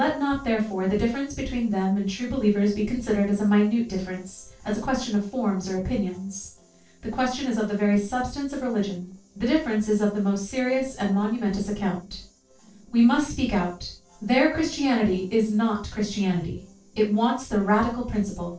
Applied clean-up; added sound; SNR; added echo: neural separator model SepFormer DNS4.